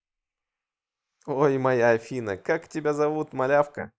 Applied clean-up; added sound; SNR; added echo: neural mask model Resemble Enhance denoiser.